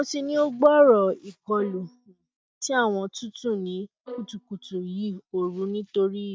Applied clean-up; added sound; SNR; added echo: neural mask model DeepFilterNet 3.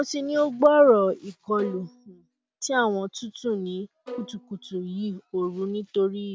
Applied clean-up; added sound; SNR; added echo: none; Bowed string instrument; 17 dB; none.